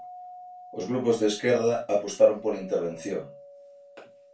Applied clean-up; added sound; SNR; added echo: none; Doorbell; 19 dB; reverberation time 0.2 s.